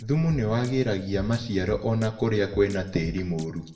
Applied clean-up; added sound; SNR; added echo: none; Drum kit; 16 dB; reverberation time 0.6 s.